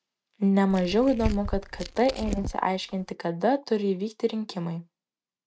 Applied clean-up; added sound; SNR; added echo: neural mask model RNNoise.